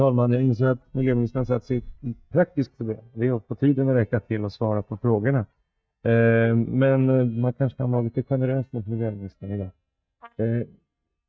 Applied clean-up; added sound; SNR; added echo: neural mask model DeepFilterNet 3.